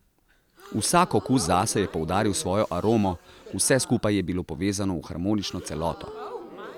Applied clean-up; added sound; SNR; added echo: none; Crowd / Gasp; 16 dB; none.